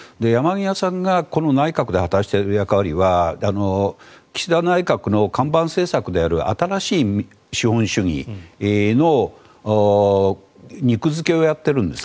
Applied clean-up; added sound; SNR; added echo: none; none; none; none.